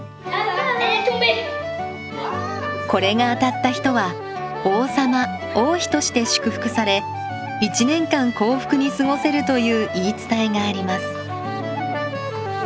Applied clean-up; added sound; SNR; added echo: none; none; none; none.